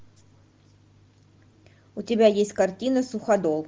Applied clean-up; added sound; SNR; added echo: none; none; none; none.